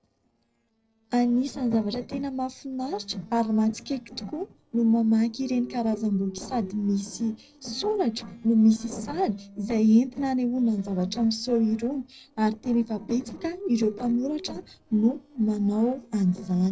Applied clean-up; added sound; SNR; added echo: neural separator model SepFormer DNS4.